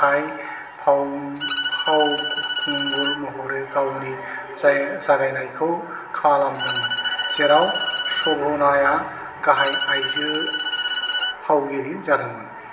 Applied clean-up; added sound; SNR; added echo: none; Bowed string instrument; 4 dB; reverberation time 1.6 s.